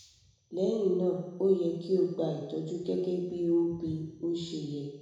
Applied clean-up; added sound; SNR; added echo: none; none; none; reverberation time 1.0 s.